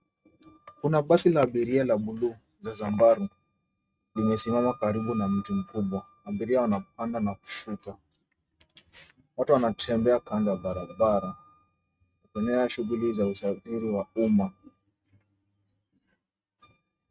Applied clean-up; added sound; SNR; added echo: neural mask model RNNoise.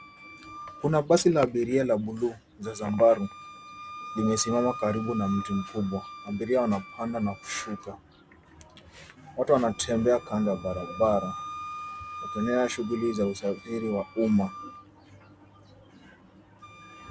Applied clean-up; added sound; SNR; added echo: none; Wind instrument, woodwind instrument; 15 dB; none.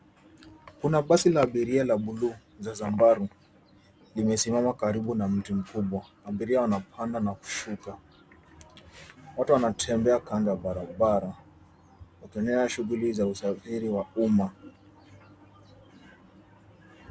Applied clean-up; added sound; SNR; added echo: none; none; none; none.